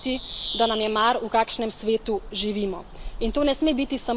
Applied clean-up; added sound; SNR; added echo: none; Bird vocalization, bird call, bird song; 11 dB; none.